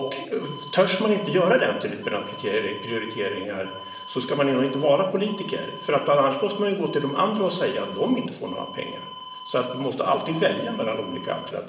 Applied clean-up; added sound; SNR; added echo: none; Alarm; 13 dB; reverberation time 1.1 s.